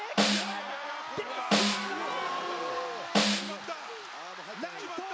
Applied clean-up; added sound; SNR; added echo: none; Snare drum; -4 dB; none.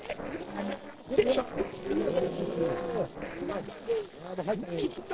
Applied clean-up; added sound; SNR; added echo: neural separator model SepFormer DNS4.